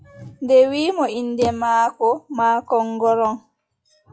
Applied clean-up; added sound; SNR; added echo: classical method log-MMSE.